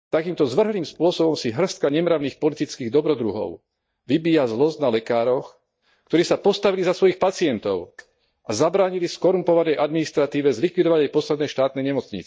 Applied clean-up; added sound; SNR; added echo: neural mask model DeepFilterNet 3.